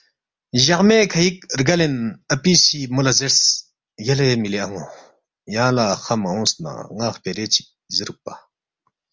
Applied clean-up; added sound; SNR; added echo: none; none; none; none.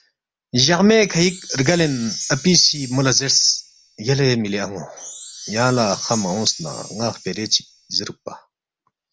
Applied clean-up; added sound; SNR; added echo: none; Chime; 14 dB; none.